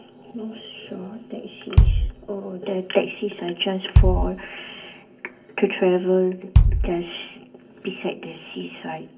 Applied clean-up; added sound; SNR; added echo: none; Bass drum; -5 dB; reverberation time 0.3 s.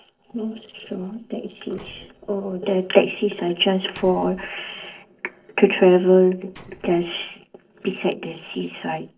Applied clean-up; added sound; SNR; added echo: neural separator model SepFormer DNS4.